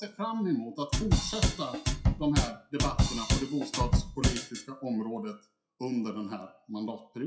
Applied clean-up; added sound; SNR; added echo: classical method WPE with log-MMSE.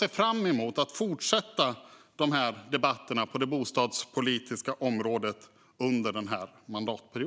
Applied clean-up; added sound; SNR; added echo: none; none; none; none.